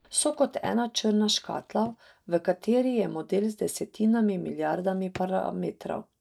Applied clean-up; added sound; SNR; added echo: neural mask model DeepFilterNet 3.